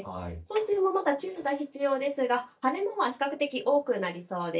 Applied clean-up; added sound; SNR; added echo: neural mask model DeepFilterNet 3.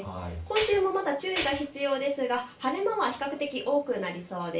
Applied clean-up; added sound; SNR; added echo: none; Tools; 5 dB; reverberation time 0.3 s.